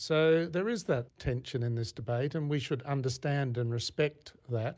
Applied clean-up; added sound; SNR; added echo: none; none; none; none.